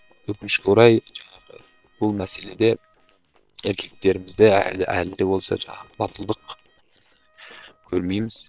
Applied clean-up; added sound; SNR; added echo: neural separator model SepFormer WHAM!.